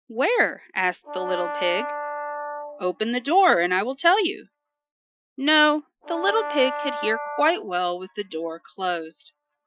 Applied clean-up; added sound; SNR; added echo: classical method Wiener filter.